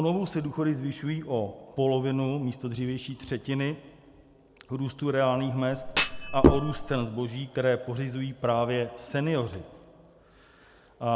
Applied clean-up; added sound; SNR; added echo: none; Thump, thud; -4 dB; none.